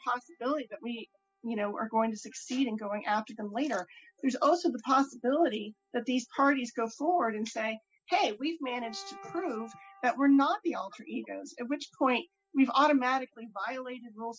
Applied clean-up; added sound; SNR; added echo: classical method spectral subtraction.